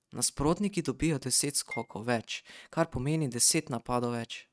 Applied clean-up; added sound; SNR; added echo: neural mask model RNNoise.